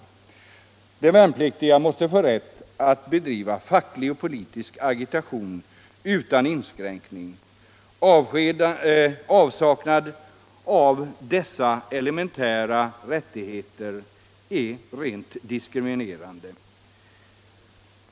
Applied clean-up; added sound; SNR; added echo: none; none; none; none.